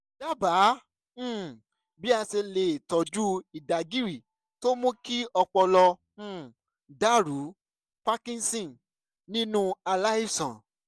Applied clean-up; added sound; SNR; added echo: none; none; none; none.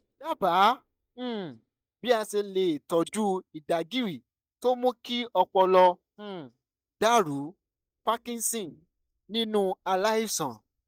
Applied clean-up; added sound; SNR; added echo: neural mask model DeepFilterNet 3.